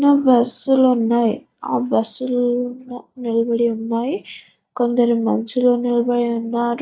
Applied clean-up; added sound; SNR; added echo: neural mask model DeepFilterNet 3.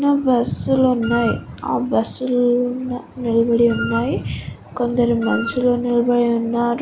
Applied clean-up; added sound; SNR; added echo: none; Wind instrument, woodwind instrument; 11 dB; none.